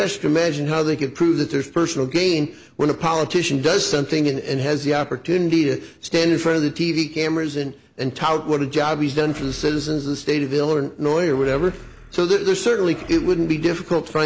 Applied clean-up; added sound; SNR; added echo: none; Animal; 19 dB; none.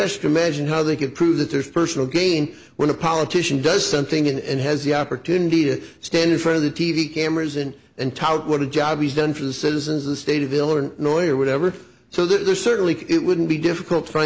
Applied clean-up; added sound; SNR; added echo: none; none; none; none.